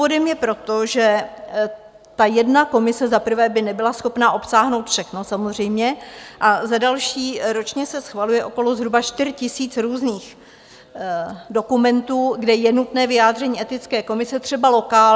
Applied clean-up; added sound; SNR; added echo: none; none; none; none.